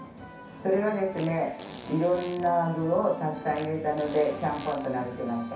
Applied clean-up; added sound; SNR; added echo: none; Fart; 19 dB; reverberation time 0.6 s.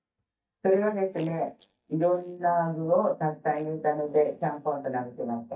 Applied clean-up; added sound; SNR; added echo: neural mask model DeepFilterNet 3.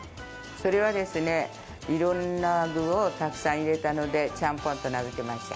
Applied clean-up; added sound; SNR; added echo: none; none; none; none.